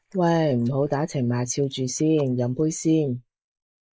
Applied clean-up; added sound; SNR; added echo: neural mask model Resemble Enhance denoiser.